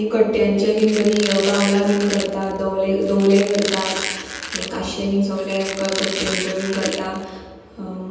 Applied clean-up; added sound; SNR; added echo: none; Squeak; 9 dB; reverberation time 1.1 s.